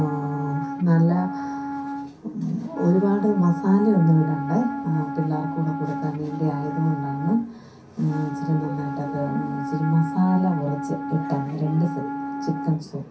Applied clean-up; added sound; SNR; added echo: none; Wind instrument, woodwind instrument; 7 dB; reverberation time 0.3 s.